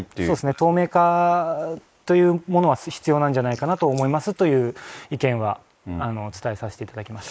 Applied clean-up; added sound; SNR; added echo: neural mask model Resemble Enhance denoiser.